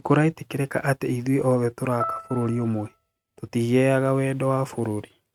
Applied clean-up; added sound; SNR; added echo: neural mask model RNNoise.